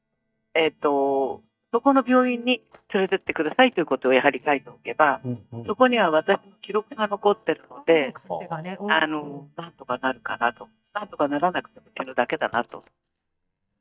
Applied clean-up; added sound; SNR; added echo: neural mask model DeepFilterNet 3.